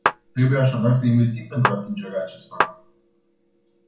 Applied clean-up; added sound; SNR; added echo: none; Clapping; 2 dB; reverberation time 0.6 s.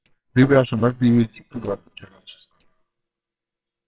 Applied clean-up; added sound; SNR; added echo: neural separator model SepFormer WHAMR!.